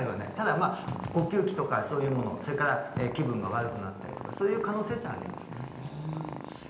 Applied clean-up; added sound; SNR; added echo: none; Purr; 12 dB; reverberation time 0.9 s.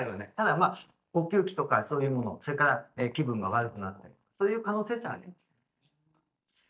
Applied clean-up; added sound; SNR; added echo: neural mask model DeepFilterNet 3.